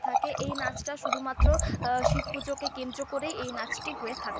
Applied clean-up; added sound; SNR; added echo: none; Water tap, faucet; -3 dB; none.